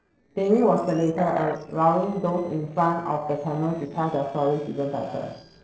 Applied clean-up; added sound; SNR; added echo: neural separator model SepFormer DNS4.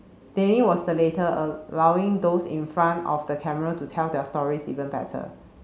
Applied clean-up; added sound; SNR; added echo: none; none; none; none.